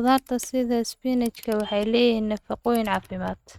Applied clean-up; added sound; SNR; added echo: neural mask model RNNoise.